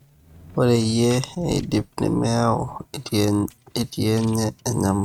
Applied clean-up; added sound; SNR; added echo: neural mask model RNNoise.